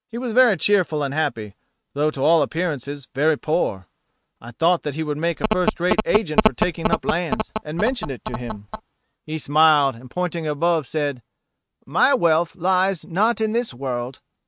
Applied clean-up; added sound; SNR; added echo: neural mask model RNNoise.